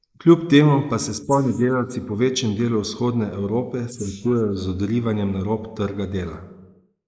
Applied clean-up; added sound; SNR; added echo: neural mask model Resemble Enhance denoiser.